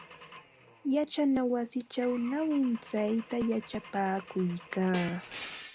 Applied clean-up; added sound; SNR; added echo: none; Glass / Engine / Car; 16 dB; none.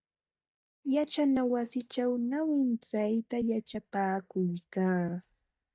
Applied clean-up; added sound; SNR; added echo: neural mask model DeepFilterNet 3.